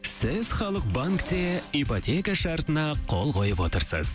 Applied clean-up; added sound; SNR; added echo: none; Bird + Hiss; 15 dB; none.